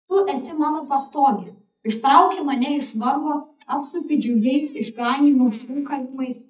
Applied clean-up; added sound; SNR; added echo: neural mask model DeepFilterNet 3.